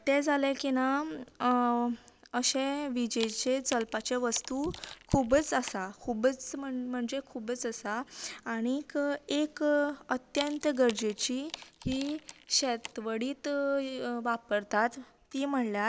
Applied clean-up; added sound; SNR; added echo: none; Wood; 16 dB; none.